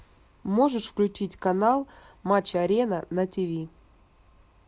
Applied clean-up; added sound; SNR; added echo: none; none; none; none.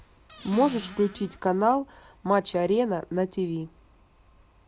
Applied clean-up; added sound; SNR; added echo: none; Squeak / Cupboard open or close; 11 dB; none.